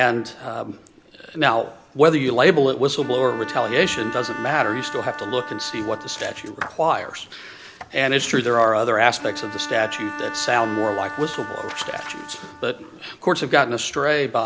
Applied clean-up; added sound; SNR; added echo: none; Bowed string instrument; 14 dB; none.